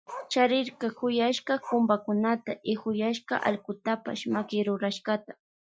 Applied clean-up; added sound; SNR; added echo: classical method Wiener filter.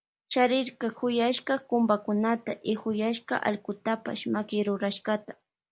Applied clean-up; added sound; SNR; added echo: none; none; none; none.